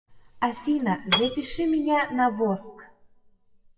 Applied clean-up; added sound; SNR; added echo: classical method WPE with log-MMSE.